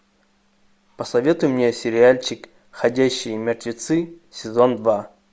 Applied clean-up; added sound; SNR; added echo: none; none; none; none.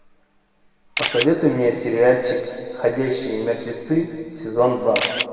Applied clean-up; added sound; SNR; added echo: none; Camera; 0 dB; reverberation time 2.2 s.